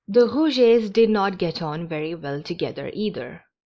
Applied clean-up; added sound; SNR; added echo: neural mask model Resemble Enhance denoiser.